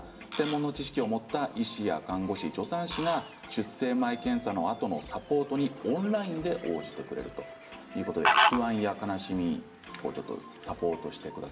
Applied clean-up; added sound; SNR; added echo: none; Fowl; 5 dB; reverberation time 0.7 s.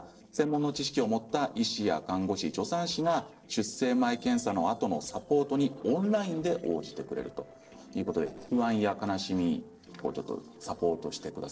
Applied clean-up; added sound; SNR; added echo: neural separator model SepFormer DNS4.